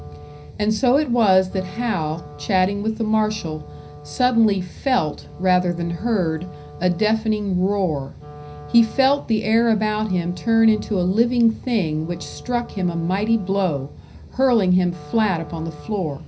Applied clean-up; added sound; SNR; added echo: none; Wind instrument, woodwind instrument; 20 dB; reverberation time 0.5 s.